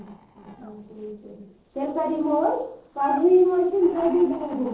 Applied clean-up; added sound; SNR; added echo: neural separator model SepFormer DNS4.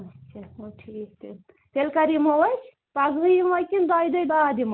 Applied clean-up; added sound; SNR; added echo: none; none; none; none.